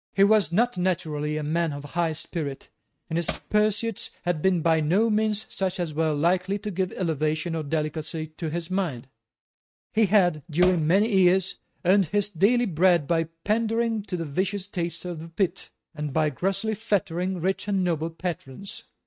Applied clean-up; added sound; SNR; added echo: neural mask model RNNoise.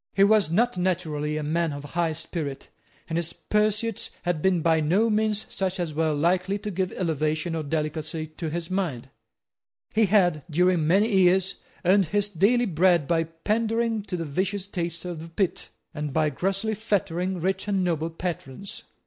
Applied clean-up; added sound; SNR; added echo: none; none; none; none.